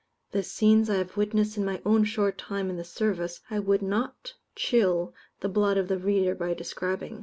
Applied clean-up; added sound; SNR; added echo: none; none; none; none.